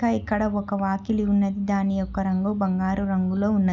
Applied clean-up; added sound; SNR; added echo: none; none; none; none.